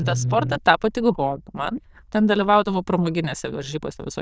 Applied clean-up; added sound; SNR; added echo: neural diffusion model UNIVERSE++.